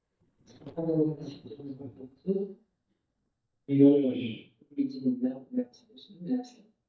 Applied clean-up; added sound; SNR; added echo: neural mask model DeepFilterNet 3.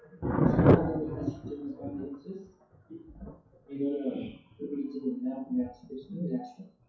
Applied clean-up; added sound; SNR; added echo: classical method WPE with log-MMSE.